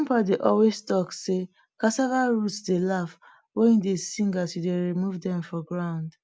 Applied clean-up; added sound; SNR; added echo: none; none; none; none.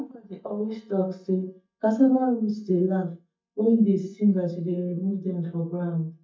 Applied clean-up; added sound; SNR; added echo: neural mask model DeepFilterNet 3.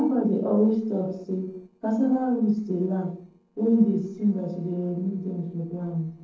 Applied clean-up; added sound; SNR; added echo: neural separator model SepFormer DNS4.